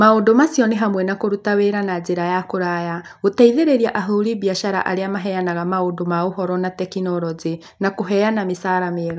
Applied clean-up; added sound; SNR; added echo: none; none; none; none.